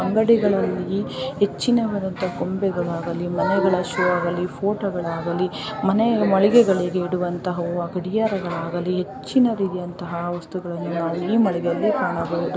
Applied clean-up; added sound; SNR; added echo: none; Drum; 17 dB; none.